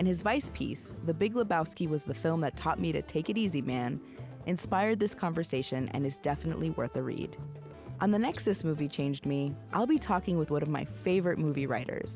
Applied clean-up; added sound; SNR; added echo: none; none; none; none.